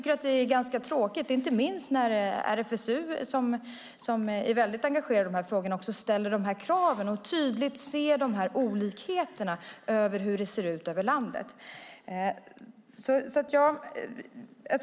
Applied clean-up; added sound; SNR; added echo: none; none; none; none.